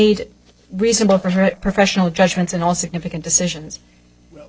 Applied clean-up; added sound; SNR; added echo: neural separator model SepFormer DNS4.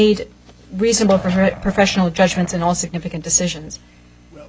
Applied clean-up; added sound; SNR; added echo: none; Growling; 15 dB; none.